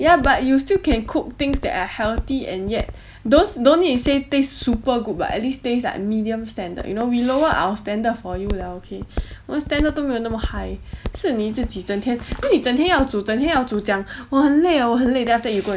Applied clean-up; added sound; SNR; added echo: none; Walk, footsteps; 12 dB; none.